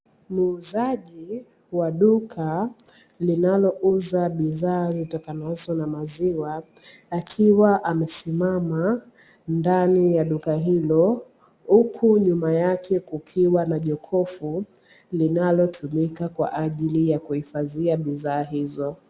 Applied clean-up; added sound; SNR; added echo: none; none; none; none.